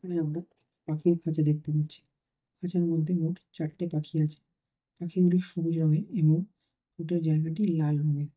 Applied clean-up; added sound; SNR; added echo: neural mask model DeepFilterNet 3.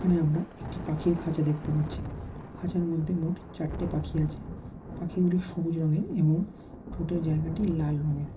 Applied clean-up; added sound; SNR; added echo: none; Thunder; 10 dB; reverberation time 0.2 s.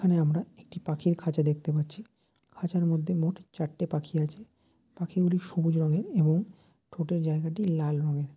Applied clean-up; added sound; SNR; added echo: none; none; none; none.